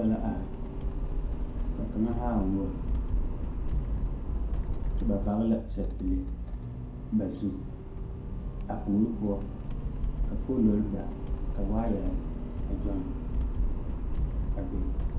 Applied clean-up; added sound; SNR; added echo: none; Accelerating, revving, vroom; -2 dB; reverberation time 0.5 s.